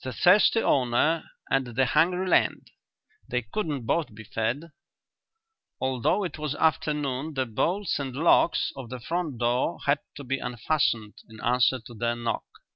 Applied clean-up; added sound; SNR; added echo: none; none; none; none.